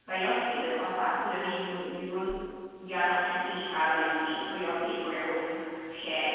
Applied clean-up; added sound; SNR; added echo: neural separator model SepFormer DNS4.